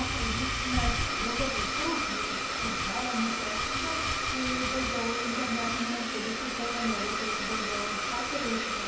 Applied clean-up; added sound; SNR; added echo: none; Domestic sounds, home sounds; -4 dB; reverberation time 0.7 s.